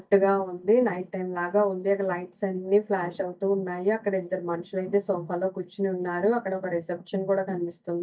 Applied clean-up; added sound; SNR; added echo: neural mask model DeepFilterNet 3.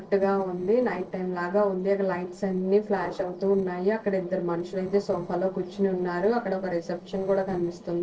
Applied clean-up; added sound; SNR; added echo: neural separator model SepFormer DNS4.